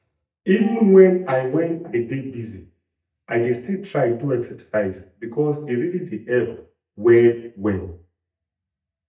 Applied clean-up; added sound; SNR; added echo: neural mask model DeepFilterNet 3.